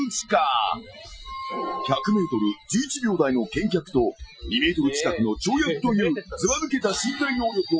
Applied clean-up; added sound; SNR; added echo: classical method Wiener filter.